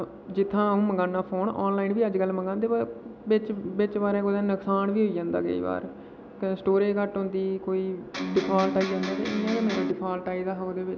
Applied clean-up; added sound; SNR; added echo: none; Electric guitar; 5 dB; none.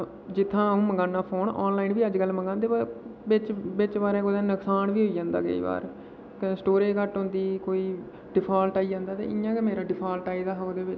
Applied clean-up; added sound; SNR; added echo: none; none; none; none.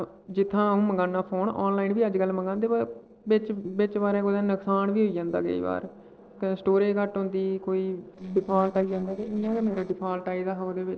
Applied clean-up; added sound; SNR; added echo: neural separator model SepFormer DNS4.